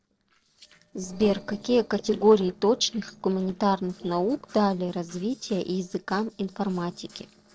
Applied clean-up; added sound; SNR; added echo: neural separator model SepFormer DNS4.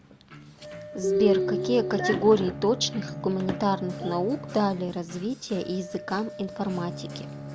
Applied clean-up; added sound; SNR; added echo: none; Wind instrument, woodwind instrument + Bowed string instrument; 12 dB; none.